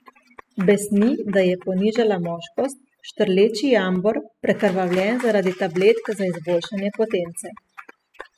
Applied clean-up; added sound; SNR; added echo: classical method spectral subtraction.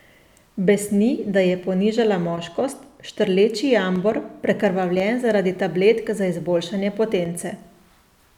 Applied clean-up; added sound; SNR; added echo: none; none; none; none.